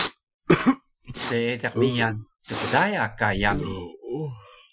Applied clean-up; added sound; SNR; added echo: classical method Wiener filter.